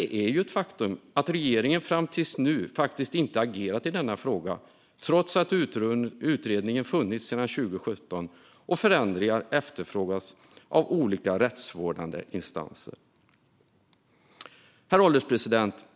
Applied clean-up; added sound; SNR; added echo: none; none; none; none.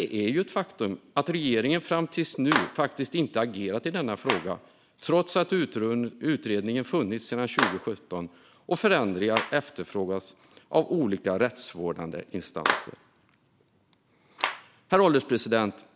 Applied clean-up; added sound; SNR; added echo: none; Clapping; 10 dB; none.